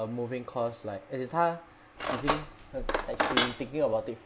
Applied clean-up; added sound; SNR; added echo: none; Cutlery, silverware; -2 dB; none.